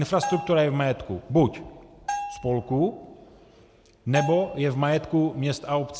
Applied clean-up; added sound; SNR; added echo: none; Bell; 12 dB; none.